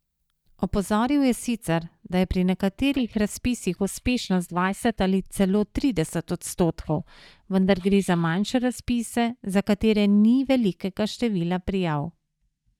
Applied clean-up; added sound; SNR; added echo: neural mask model DeepFilterNet 3.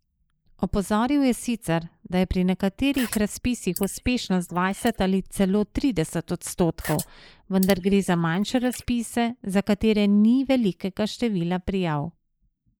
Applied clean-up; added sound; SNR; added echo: neural mask model Resemble Enhance denoiser.